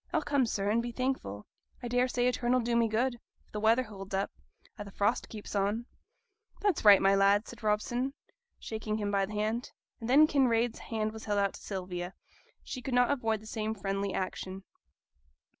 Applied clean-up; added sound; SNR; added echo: none; none; none; none.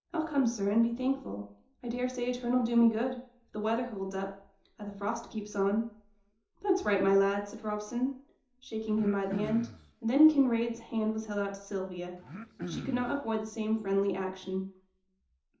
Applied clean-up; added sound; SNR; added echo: none; Cough; 11 dB; reverberation time 0.6 s.